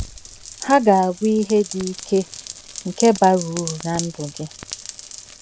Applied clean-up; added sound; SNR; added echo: none; Rain; 13 dB; none.